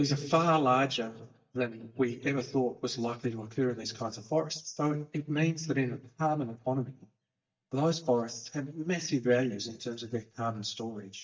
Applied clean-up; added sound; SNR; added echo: neural mask model DeepFilterNet 3.